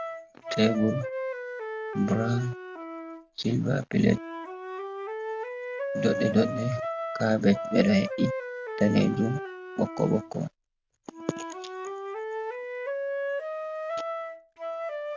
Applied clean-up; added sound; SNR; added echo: none; Wind instrument, woodwind instrument; 6 dB; none.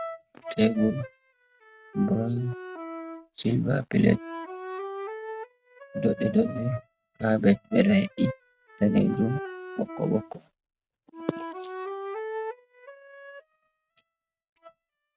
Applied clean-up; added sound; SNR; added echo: neural mask model RNNoise.